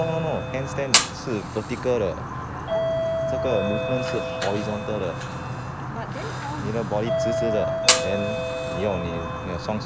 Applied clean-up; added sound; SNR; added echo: none; Doorbell + Fire; -3 dB; none.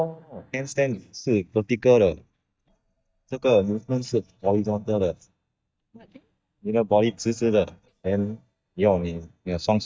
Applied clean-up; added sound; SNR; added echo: neural mask model DeepFilterNet 3.